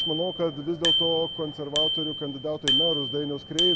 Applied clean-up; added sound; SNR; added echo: none; Bicycle bell; -2 dB; none.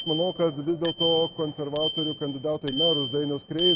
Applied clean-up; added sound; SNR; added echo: neural mask model RNNoise.